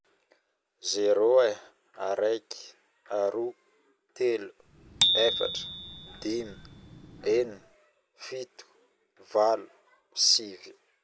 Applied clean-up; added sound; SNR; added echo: none; Bicycle bell; 2 dB; none.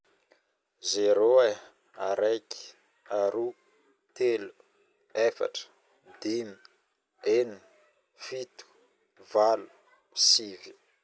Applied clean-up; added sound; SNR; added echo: none; none; none; none.